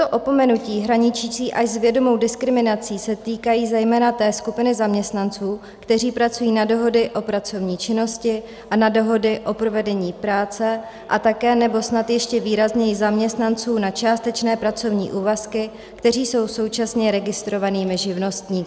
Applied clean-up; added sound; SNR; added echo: none; none; none; none.